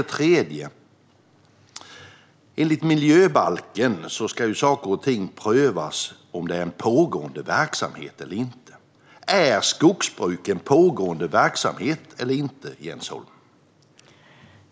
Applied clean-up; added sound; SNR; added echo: none; none; none; none.